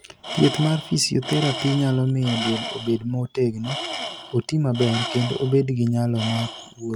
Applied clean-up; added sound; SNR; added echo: none; Tools; 10 dB; none.